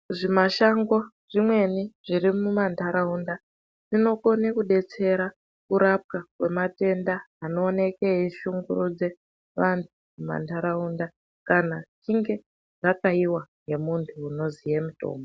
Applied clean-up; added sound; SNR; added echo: none; none; none; none.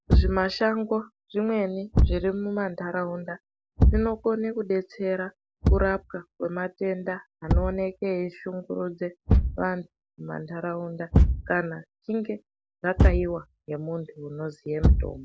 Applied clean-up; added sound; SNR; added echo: none; Thump, thud; -3 dB; none.